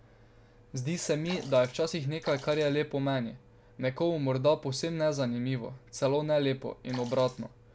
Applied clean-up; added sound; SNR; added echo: none; Sink (filling or washing) / Water / Splash, splatter; 18 dB; none.